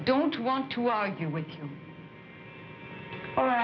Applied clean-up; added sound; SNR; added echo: none; none; none; none.